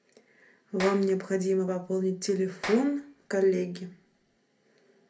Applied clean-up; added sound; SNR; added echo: none; Clapping; 14 dB; reverberation time 0.3 s.